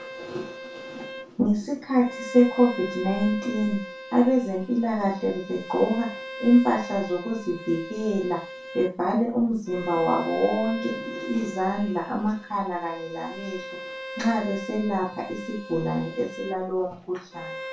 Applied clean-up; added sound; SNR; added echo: none; Bowed string instrument; 13 dB; reverberation time 0.2 s.